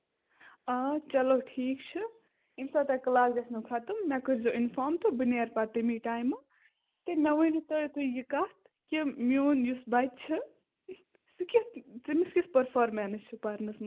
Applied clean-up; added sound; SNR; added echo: none; none; none; none.